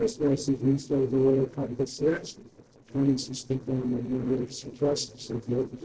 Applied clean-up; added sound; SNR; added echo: neural separator model SepFormer DNS4.